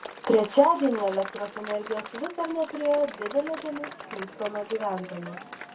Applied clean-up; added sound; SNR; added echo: none; Applause / Crowd; 13 dB; reverberation time 0.2 s.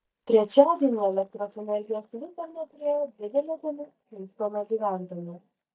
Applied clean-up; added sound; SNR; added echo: neural mask model DeepFilterNet 3.